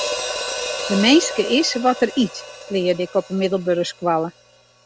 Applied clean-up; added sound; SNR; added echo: none; Hi-hat; 9 dB; none.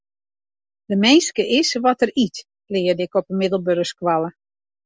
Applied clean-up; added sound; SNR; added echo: none; none; none; none.